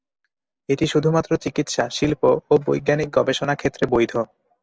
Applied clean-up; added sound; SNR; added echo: none; none; none; none.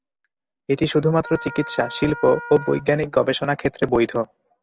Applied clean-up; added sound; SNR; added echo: none; Wind instrument, woodwind instrument; 14 dB; none.